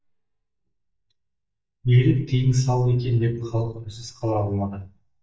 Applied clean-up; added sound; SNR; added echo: neural mask model DeepFilterNet 3.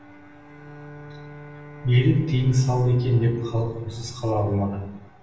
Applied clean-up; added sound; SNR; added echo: none; Bowed string instrument; 19 dB; reverberation time 0.7 s.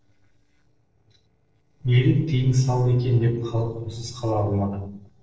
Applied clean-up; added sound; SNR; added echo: neural separator model SepFormer DNS4.